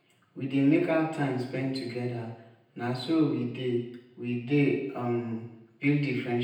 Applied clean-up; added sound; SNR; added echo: none; none; none; reverberation time 0.9 s.